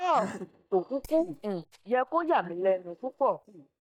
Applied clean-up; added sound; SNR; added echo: neural mask model DeepFilterNet 3.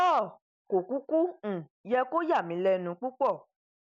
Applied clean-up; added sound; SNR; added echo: none; none; none; none.